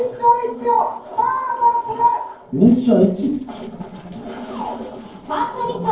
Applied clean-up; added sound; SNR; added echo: neural separator model SepFormer DNS4.